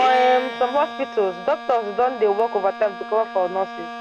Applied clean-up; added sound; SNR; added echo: none; Bowed string instrument; 11 dB; none.